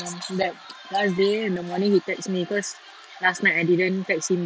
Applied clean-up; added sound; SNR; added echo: none; none; none; none.